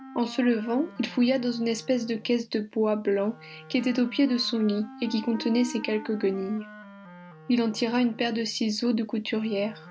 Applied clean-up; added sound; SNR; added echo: none; Wind instrument, woodwind instrument; 19 dB; none.